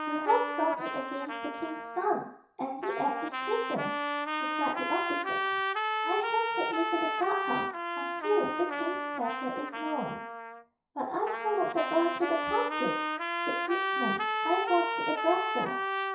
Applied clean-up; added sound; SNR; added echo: none; Trumpet; 0 dB; reverberation time 0.6 s.